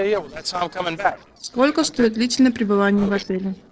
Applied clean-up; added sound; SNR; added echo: neural separator model SepFormer DNS4.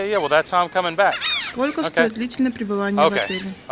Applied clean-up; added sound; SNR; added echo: none; Gull, seagull; -4 dB; none.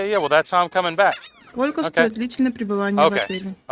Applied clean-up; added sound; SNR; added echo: neural mask model RNNoise.